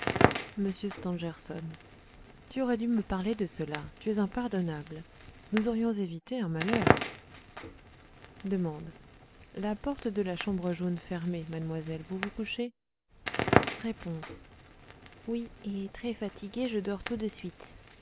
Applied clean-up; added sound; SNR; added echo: none; Crackle; 2 dB; none.